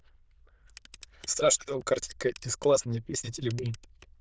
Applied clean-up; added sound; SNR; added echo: neural diffusion model UNIVERSE++.